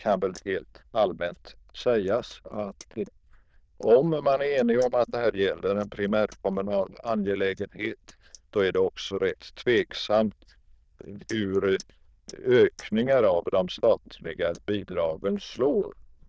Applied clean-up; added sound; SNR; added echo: neural diffusion model UNIVERSE++.